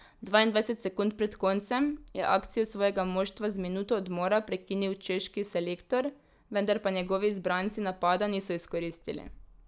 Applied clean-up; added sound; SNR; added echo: none; none; none; none.